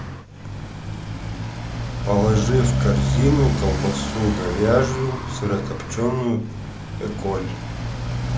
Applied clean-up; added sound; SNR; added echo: none; Motorcycle; 1 dB; none.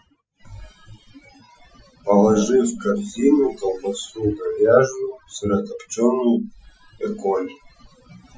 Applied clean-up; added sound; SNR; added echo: classical method Wiener filter.